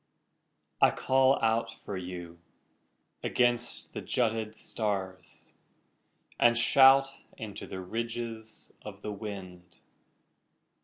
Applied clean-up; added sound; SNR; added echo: none; none; none; none.